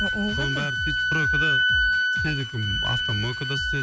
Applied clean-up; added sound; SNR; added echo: none; Wind instrument, woodwind instrument; -5 dB; none.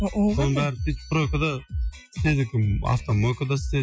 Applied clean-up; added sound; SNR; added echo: classical method Wiener filter.